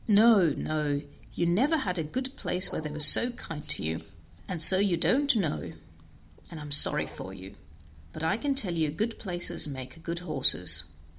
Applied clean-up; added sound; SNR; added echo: none; Bark; 15 dB; none.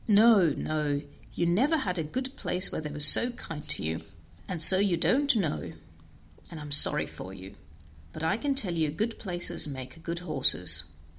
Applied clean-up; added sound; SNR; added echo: none; none; none; none.